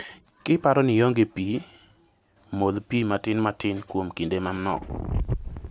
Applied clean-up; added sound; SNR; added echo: none; none; none; none.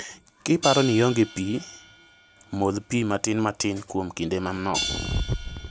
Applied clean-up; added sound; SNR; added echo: none; Hi-hat; 11 dB; none.